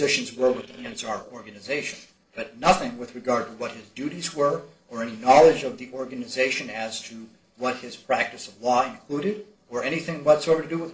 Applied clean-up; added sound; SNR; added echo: neural separator model SepFormer DNS4.